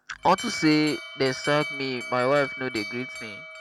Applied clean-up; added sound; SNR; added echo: none; Alarm; 11 dB; none.